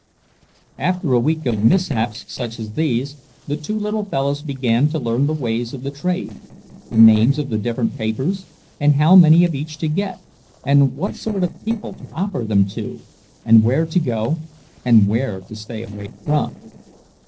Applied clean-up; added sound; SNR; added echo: neural separator model SepFormer DNS4.